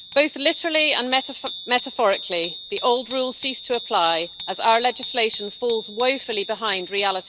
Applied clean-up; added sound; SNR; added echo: none; Bicycle bell; 11 dB; none.